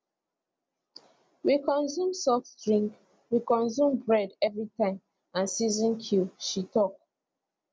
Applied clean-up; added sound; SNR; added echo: none; none; none; none.